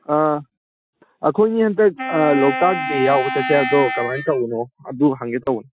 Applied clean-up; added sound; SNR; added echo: classical method Wiener filter.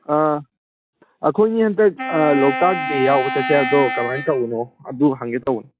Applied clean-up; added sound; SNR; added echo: classical method log-MMSE.